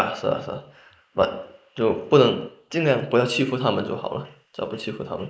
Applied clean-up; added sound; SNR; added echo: neural mask model Resemble Enhance denoiser.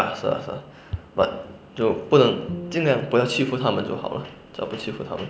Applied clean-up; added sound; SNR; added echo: none; Bowed string instrument; 15 dB; none.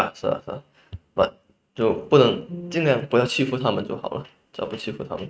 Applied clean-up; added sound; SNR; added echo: neural mask model RNNoise.